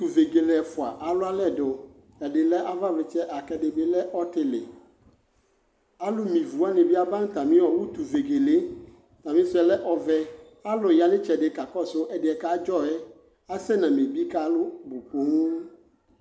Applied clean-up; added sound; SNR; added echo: none; none; none; none.